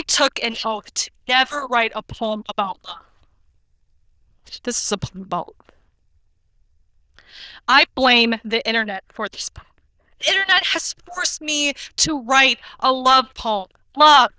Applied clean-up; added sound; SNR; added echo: neural diffusion model UNIVERSE++.